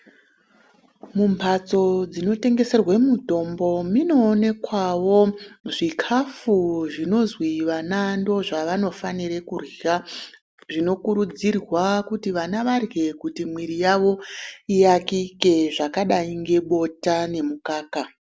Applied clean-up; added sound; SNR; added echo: none; none; none; none.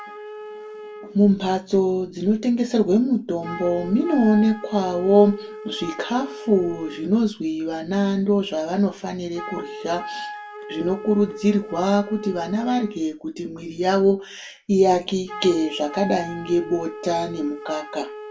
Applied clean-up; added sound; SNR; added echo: none; Wind instrument, woodwind instrument; 15 dB; reverberation time 0.2 s.